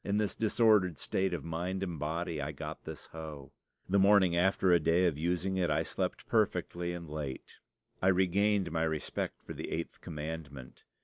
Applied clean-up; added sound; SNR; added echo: none; none; none; none.